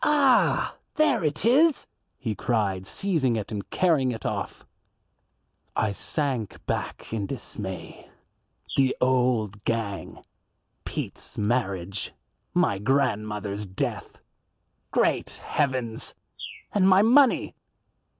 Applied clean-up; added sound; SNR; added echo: none; Bird; 19 dB; none.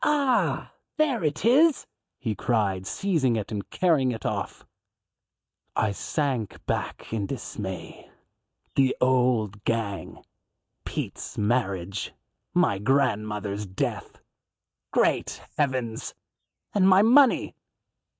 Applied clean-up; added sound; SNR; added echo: neural mask model DeepFilterNet 3.